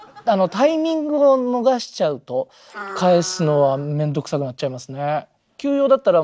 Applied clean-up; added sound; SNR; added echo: none; none; none; none.